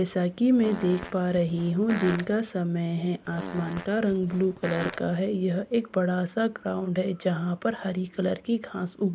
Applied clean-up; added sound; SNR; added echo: none; Fart; 12 dB; none.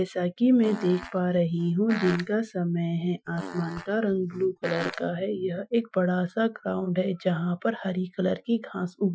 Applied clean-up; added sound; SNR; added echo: classical method Wiener filter.